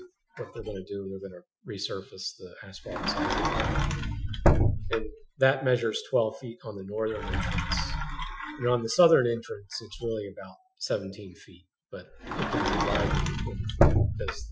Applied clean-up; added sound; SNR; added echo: classical method Wiener filter.